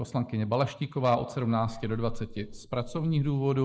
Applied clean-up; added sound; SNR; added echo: neural mask model Resemble Enhance denoiser.